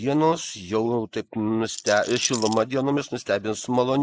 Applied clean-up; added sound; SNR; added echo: neural mask model Resemble Enhance denoiser.